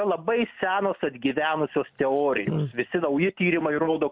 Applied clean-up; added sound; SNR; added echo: none; none; none; none.